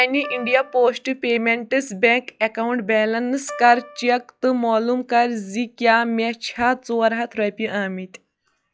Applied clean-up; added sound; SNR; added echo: classical method log-MMSE.